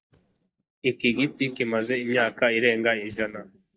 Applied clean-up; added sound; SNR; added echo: neural mask model DeepFilterNet 3.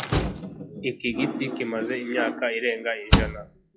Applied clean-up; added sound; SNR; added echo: classical method log-MMSE.